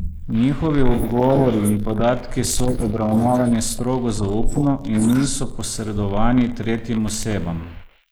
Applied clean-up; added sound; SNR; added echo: neural mask model Resemble Enhance denoiser.